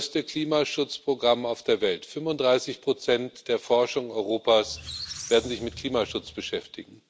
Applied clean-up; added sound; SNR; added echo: none; Squeak; 15 dB; none.